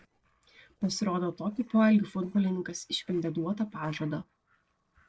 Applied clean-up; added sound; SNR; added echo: neural separator model SepFormer DNS4.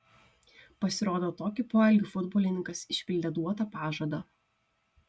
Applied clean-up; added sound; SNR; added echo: none; none; none; none.